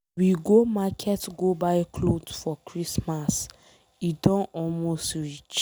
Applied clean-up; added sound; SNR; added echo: none; none; none; none.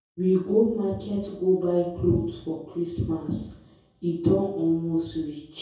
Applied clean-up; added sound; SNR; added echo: none; none; none; reverberation time 0.6 s.